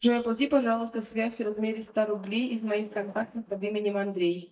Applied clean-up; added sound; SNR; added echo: neural mask model DeepFilterNet 3.